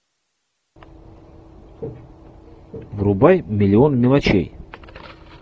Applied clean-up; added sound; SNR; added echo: none; none; none; none.